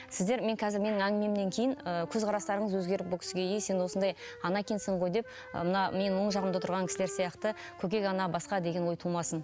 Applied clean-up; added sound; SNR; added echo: none; Wind instrument, woodwind instrument; 17 dB; none.